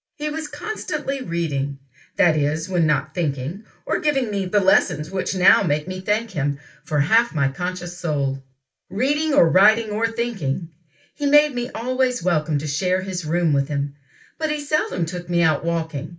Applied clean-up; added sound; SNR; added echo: none; none; none; reverberation time 0.2 s.